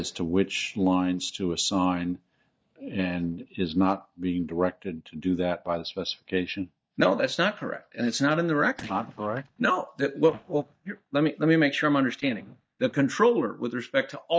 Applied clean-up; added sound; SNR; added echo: neural mask model DeepFilterNet 3.